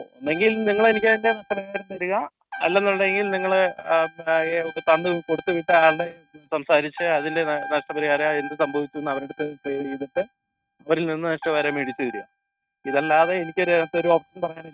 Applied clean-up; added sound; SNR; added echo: neural mask model RNNoise.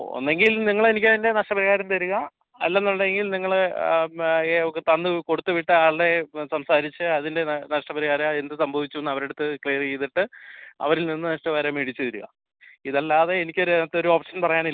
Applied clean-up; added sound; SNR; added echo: none; none; none; none.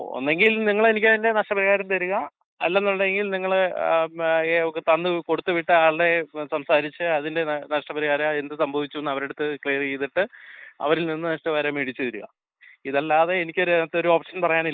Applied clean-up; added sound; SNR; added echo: neural mask model Resemble Enhance denoiser.